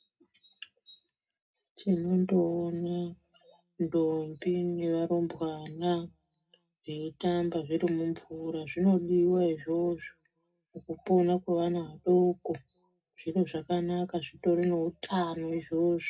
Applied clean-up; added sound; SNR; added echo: none; none; none; reverberation time 0.2 s.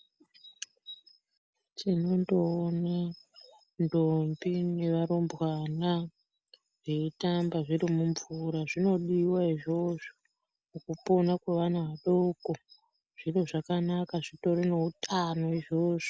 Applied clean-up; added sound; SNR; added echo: none; none; none; none.